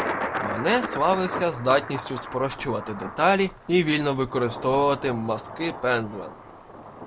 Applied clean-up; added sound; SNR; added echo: none; Thunder; 9 dB; none.